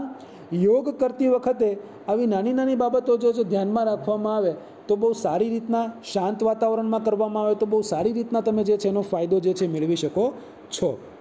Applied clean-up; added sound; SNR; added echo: none; none; none; none.